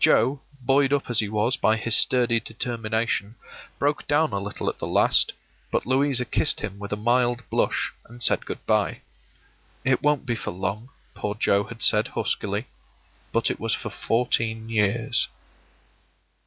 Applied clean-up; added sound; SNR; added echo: none; none; none; none.